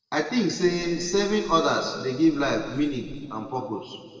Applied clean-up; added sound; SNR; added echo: neural separator model SepFormer DNS4.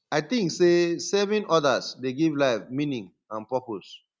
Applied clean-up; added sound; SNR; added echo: none; none; none; none.